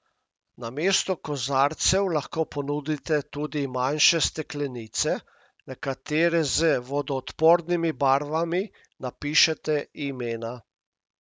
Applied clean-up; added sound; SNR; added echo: none; none; none; none.